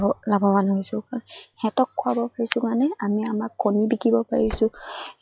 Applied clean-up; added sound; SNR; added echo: classical method log-MMSE.